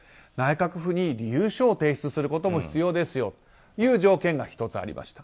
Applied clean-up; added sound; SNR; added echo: none; none; none; none.